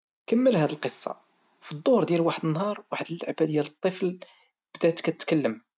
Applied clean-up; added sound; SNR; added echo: none; none; none; none.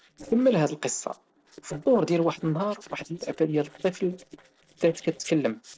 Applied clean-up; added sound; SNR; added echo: neural separator model SepFormer DNS4.